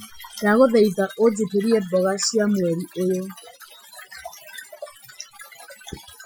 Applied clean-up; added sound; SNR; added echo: classical method Wiener filter.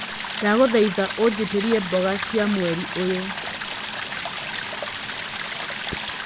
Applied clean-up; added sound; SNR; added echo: none; Stream; 3 dB; none.